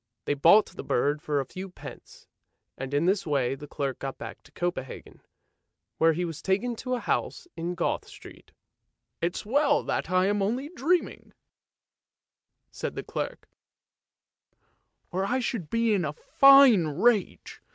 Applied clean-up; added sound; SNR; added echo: none; none; none; none.